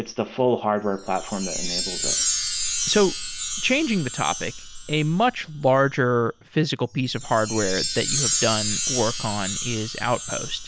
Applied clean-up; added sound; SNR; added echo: none; Chime; 4 dB; none.